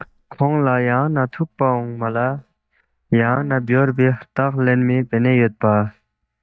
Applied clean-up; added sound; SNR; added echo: neural mask model DeepFilterNet 3.